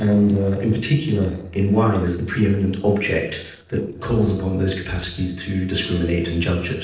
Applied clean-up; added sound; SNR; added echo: neural separator model SepFormer DNS4.